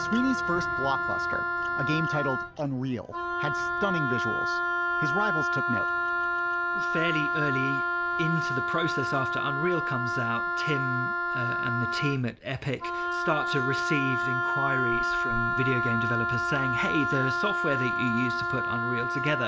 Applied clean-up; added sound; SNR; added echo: none; Wind instrument, woodwind instrument; -3 dB; none.